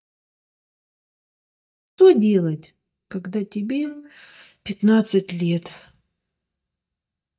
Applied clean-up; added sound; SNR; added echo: neural mask model DeepFilterNet 3.